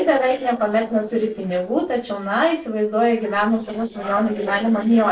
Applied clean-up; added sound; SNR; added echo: neural separator model SepFormer DNS4.